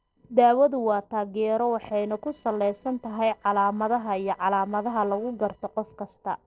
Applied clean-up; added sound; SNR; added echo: neural separator model SepFormer DNS4.